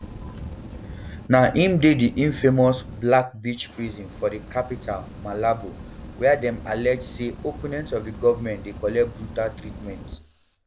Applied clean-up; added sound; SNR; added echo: none; Fire; 14 dB; none.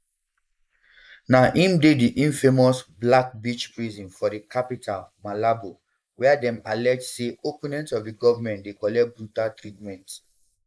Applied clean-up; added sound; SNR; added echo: neural mask model Resemble Enhance denoiser.